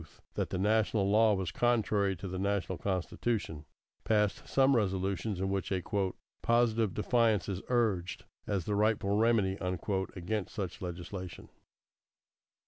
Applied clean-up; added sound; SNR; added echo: none; none; none; none.